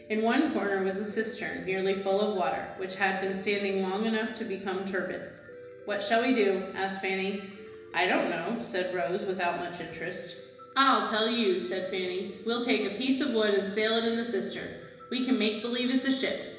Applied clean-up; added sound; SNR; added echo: none; Piano; 20 dB; reverberation time 1.0 s.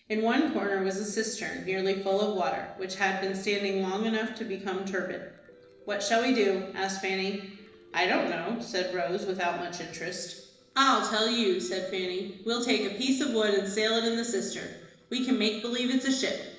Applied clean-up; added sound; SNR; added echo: neural separator model SepFormer DNS4.